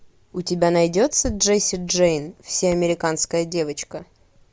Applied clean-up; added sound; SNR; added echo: none; none; none; none.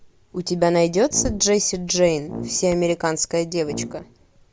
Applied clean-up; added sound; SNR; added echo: none; Brass instrument; 13 dB; none.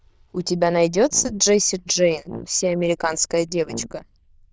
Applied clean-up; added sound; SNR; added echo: neural diffusion model UNIVERSE++.